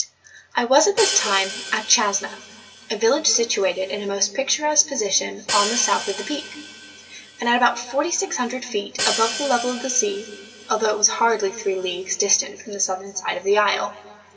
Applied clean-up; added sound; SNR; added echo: none; Hi-hat; 9 dB; reverberation time 3.0 s.